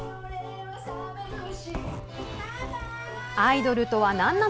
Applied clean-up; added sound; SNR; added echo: none; Zipper (clothing); 12 dB; none.